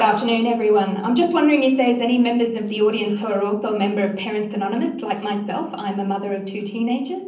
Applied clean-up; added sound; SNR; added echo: none; none; none; reverberation time 0.6 s.